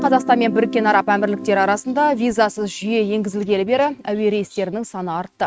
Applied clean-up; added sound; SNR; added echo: neural mask model RNNoise.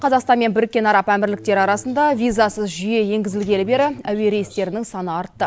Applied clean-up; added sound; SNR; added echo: none; none; none; none.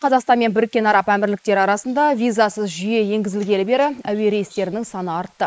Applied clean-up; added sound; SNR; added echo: neural mask model Resemble Enhance denoiser.